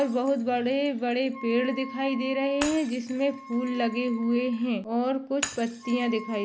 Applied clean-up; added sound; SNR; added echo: none; Wind instrument, woodwind instrument + Shatter; 14 dB; none.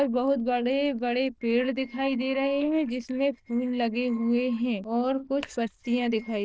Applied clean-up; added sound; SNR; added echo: neural diffusion model UNIVERSE++.